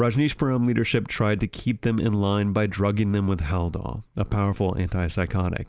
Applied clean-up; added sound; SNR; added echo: none; none; none; none.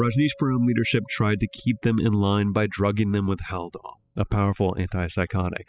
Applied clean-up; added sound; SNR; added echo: classical method spectral subtraction.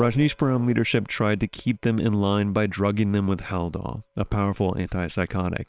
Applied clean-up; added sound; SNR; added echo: neural separator model SepFormer WHAM!.